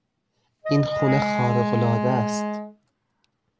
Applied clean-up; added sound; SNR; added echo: none; Wind instrument, woodwind instrument; 1 dB; none.